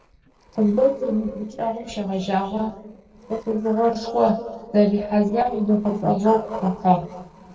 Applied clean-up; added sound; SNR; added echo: neural separator model SepFormer DNS4.